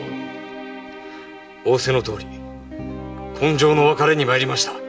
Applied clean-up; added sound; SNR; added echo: none; none; none; none.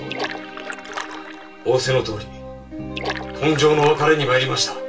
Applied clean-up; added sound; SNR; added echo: none; Splash, splatter; 11 dB; reverberation time 0.2 s.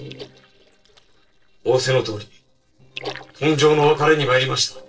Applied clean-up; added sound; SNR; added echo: neural separator model SepFormer DNS4.